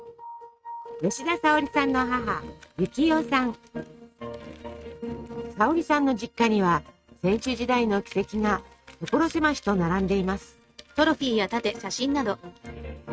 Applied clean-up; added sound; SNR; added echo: neural mask model RNNoise.